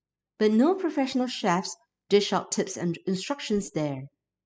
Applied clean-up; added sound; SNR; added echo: classical method spectral subtraction.